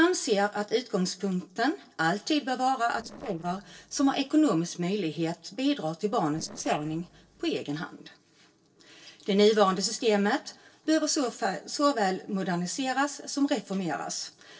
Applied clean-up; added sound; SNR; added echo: neural separator model SepFormer DNS4.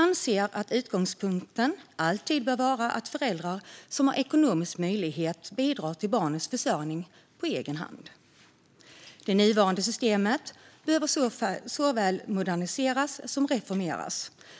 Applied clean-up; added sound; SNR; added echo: none; none; none; none.